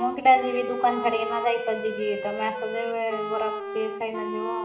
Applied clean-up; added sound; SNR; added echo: none; Wind instrument, woodwind instrument; 7 dB; reverberation time 1.2 s.